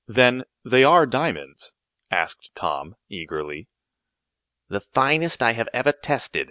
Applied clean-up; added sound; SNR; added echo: none; none; none; none.